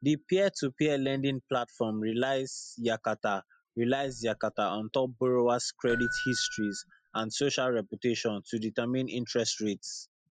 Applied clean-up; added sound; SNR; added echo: classical method spectral subtraction.